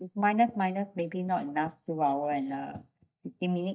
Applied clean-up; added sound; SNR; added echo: neural mask model DeepFilterNet 3.